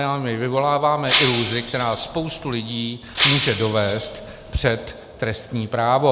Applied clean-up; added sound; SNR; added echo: none; Shatter; 3 dB; none.